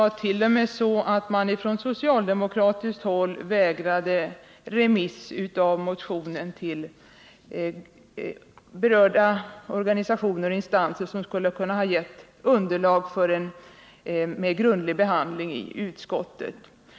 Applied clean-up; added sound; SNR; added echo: none; none; none; none.